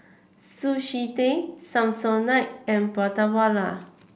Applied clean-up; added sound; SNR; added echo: none; none; none; none.